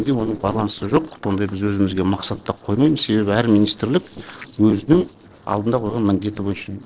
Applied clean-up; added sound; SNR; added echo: neural separator model SepFormer DNS4.